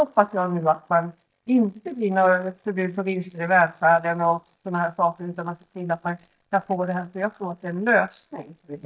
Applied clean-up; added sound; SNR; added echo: neural mask model DeepFilterNet 3.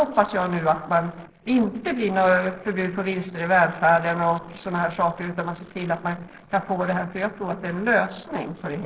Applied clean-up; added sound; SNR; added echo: neural separator model SepFormer DNS4.